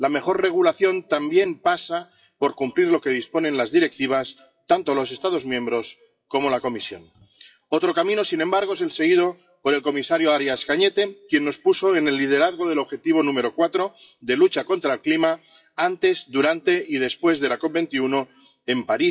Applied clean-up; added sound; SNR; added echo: classical method WPE with log-MMSE.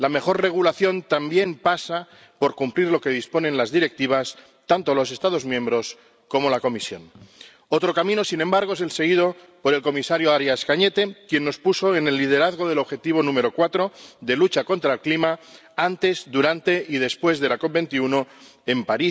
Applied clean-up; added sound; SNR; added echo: none; none; none; none.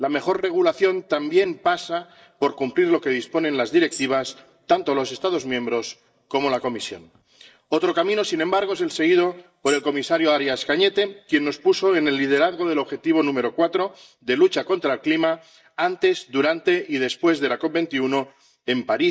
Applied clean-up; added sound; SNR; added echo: neural mask model DeepFilterNet 3.